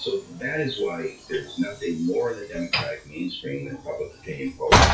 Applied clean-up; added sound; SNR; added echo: classical method WPE with log-MMSE.